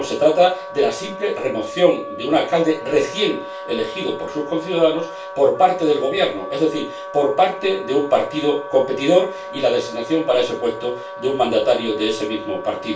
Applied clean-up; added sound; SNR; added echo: none; Wind instrument, woodwind instrument; 13 dB; reverberation time 0.3 s.